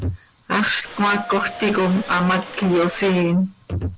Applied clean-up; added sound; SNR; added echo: none; Subway, metro, underground / Doorbell; 14 dB; none.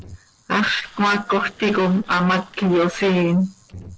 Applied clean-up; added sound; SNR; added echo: neural separator model SepFormer DNS4.